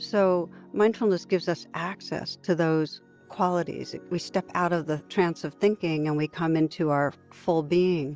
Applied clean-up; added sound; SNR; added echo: none; none; none; none.